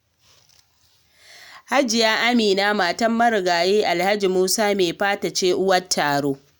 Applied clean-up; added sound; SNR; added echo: none; none; none; none.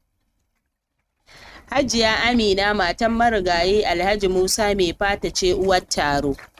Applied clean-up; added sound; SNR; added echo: neural mask model RNNoise.